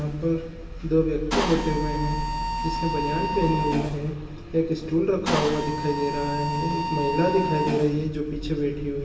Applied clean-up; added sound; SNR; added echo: none; Mechanisms; 5 dB; reverberation time 1.0 s.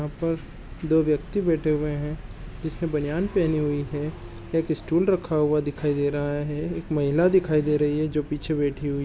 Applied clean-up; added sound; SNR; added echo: none; none; none; none.